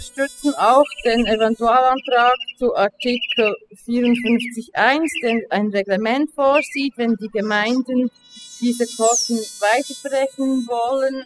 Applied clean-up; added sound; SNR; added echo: classical method spectral subtraction.